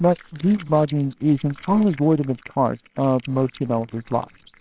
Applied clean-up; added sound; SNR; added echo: neural separator model SepFormer WHAMR!.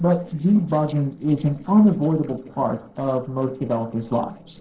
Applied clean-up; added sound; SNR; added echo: neural separator model SepFormer DNS4.